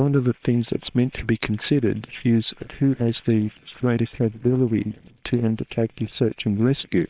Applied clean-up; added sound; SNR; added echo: neural separator model SepFormer WHAM!.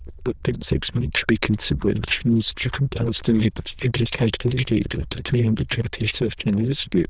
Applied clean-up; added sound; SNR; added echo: neural diffusion model UNIVERSE++.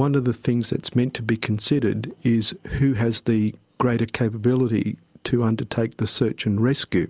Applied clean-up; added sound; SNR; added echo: none; none; none; none.